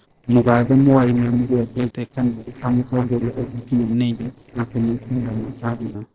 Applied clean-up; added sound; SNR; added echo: neural separator model SepFormer DNS4.